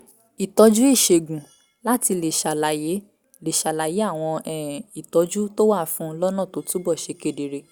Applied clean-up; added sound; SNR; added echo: none; none; none; none.